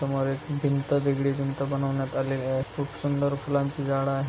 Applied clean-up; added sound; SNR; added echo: none; none; none; none.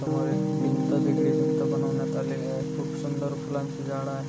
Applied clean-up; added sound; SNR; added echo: none; Piano; -4 dB; none.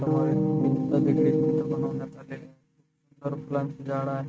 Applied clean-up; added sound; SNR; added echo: neural mask model RNNoise.